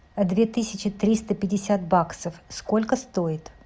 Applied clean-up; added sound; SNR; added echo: none; none; none; none.